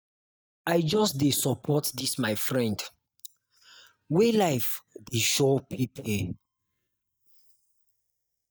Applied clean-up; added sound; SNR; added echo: neural mask model DeepFilterNet 3.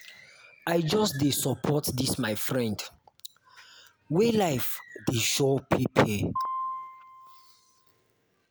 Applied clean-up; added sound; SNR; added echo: none; Piano; 8 dB; none.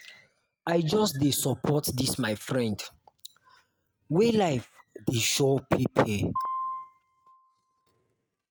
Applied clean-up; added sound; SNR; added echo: neural mask model RNNoise.